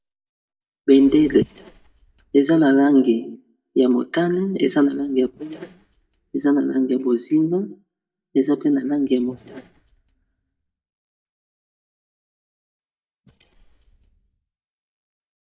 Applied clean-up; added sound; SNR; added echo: neural mask model DeepFilterNet 3.